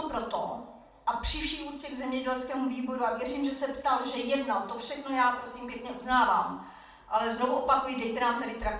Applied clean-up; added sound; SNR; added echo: none; none; none; reverberation time 0.5 s.